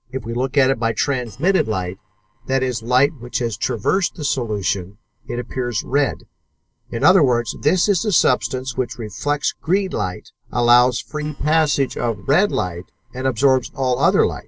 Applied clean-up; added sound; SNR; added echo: neural separator model SepFormer DNS4.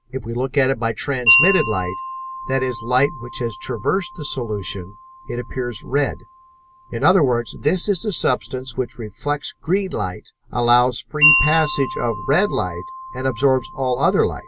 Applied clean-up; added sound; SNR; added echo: none; Wind chime; 6 dB; none.